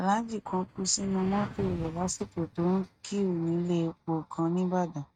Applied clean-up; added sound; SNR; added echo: neural mask model RNNoise.